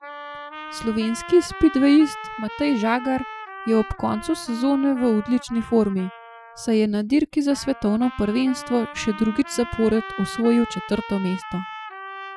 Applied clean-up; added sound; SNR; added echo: classical method Wiener filter.